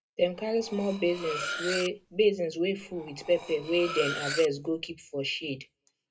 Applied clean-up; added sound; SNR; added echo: none; Cutlery, silverware; 9 dB; reverberation time 0.2 s.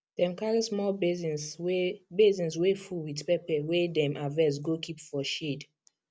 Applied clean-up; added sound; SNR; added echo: none; none; none; none.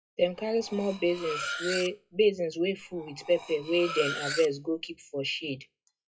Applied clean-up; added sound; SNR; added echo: classical method WPE with log-MMSE.